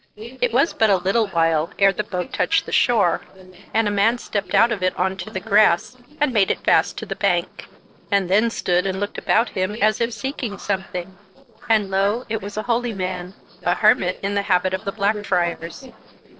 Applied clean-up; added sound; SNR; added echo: neural separator model SepFormer DNS4.